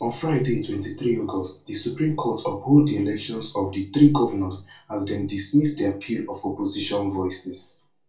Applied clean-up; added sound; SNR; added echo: none; none; none; reverberation time 0.2 s.